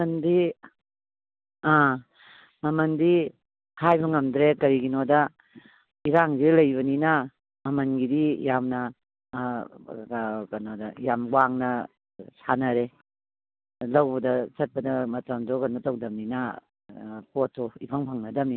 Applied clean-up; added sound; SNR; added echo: none; none; none; none.